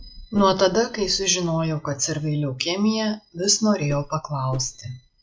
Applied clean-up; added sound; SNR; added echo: none; Whoosh, swoosh, swish; 15 dB; none.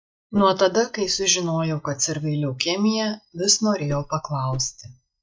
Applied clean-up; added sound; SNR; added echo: neural mask model DeepFilterNet 3.